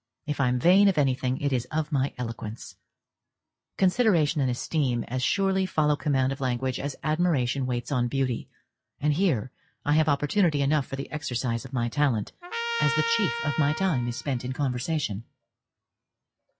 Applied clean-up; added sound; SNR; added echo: classical method log-MMSE.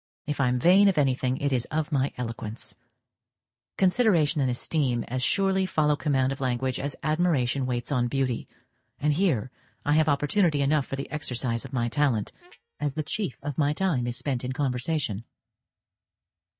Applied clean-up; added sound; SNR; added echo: neural mask model DeepFilterNet 3.